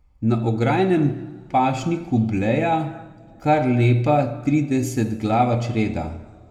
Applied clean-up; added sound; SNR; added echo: none; none; none; reverberation time 1.3 s.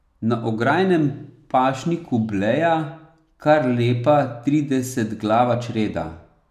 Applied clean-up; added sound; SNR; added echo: none; none; none; none.